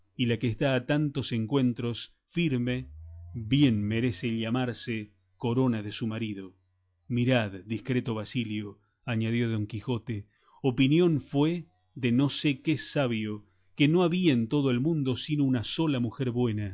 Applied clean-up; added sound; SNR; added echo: classical method log-MMSE.